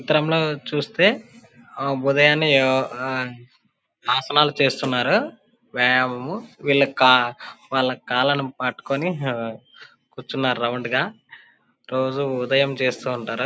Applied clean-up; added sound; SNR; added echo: none; none; none; none.